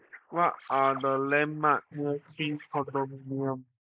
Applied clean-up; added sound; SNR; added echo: neural mask model Resemble Enhance denoiser.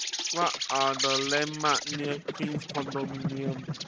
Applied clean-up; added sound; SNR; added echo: neural mask model RNNoise.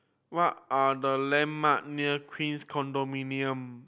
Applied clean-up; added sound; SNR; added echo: none; none; none; none.